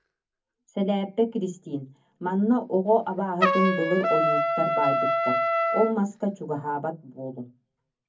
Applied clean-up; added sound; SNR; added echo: none; Trumpet; 1 dB; reverberation time 0.3 s.